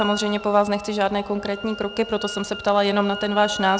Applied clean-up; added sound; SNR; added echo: none; Wind instrument, woodwind instrument; 13 dB; none.